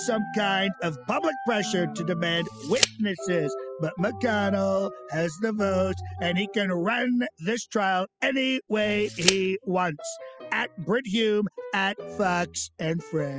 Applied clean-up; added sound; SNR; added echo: classical method spectral subtraction.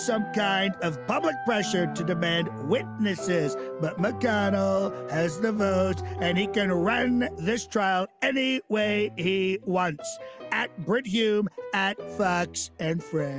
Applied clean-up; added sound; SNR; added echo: none; none; none; none.